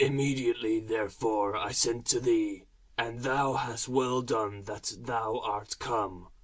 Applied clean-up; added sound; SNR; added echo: none; none; none; none.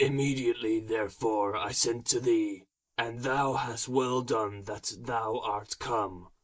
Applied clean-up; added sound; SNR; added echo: neural mask model Resemble Enhance denoiser.